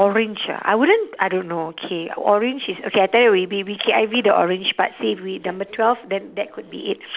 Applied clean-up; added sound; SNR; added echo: none; none; none; none.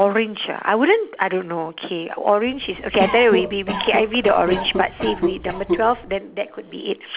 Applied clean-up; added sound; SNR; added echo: none; Cough; 6 dB; none.